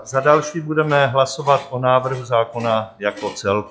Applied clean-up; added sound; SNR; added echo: classical method log-MMSE.